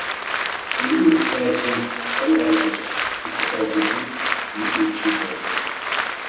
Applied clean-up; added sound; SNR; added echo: none; Applause; 1 dB; reverberation time 1.1 s.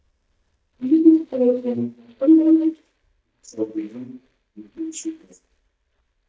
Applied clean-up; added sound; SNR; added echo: neural mask model DeepFilterNet 3.